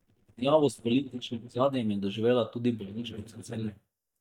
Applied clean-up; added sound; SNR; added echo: neural mask model DeepFilterNet 3.